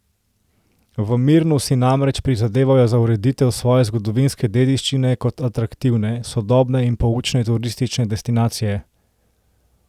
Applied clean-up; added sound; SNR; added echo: none; none; none; none.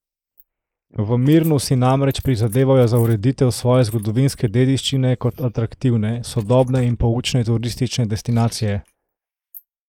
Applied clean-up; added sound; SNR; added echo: neural mask model Resemble Enhance denoiser.